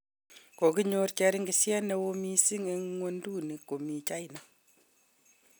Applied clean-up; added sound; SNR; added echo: none; none; none; none.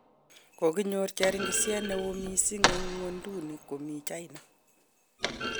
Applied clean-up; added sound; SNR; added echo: none; Thump, thud; 3 dB; none.